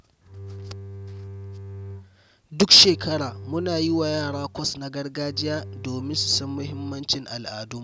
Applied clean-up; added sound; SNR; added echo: none; Bowed string instrument; 13 dB; none.